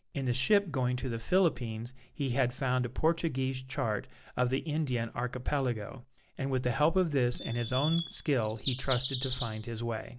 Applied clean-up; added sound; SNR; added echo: none; Bird vocalization, bird call, bird song; 9 dB; none.